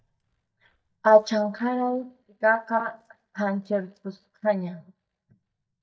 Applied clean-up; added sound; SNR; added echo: neural mask model DeepFilterNet 3.